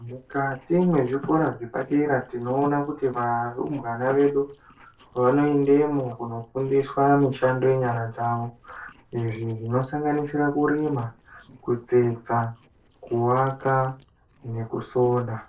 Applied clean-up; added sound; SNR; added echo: neural separator model SepFormer DNS4.